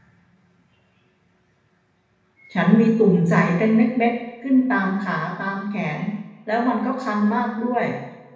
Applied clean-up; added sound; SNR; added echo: none; none; none; reverberation time 0.9 s.